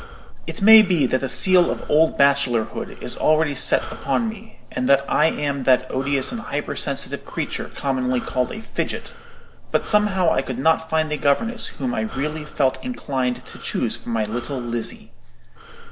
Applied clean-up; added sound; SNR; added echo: none; Breathing; 11 dB; none.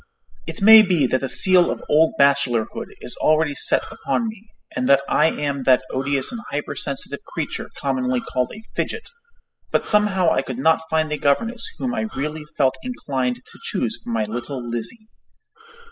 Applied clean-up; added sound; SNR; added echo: classical method spectral subtraction.